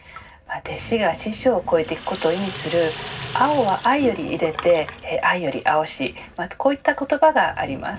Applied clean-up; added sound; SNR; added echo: none; Sink (filling or washing); 13 dB; reverberation time 0.4 s.